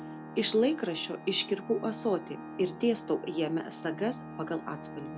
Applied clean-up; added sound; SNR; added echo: none; Organ; 12 dB; none.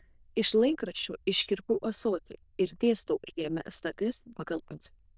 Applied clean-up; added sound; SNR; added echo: neural diffusion model UNIVERSE++.